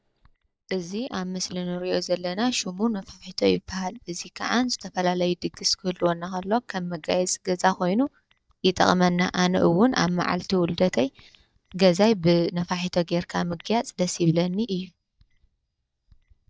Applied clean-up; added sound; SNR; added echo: neural mask model DeepFilterNet 3.